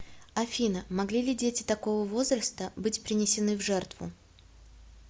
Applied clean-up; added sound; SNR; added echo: none; none; none; none.